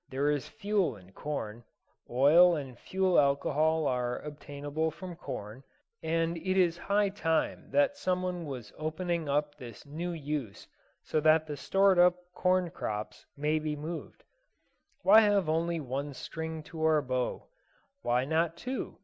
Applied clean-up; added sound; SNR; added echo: none; none; none; none.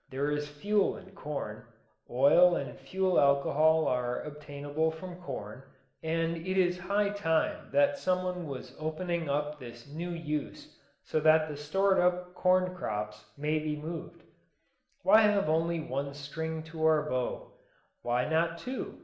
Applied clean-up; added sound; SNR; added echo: none; none; none; reverberation time 0.7 s.